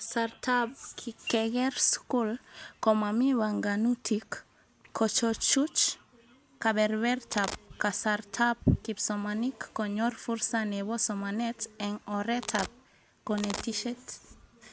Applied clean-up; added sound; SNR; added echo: none; Domestic sounds, home sounds; 9 dB; none.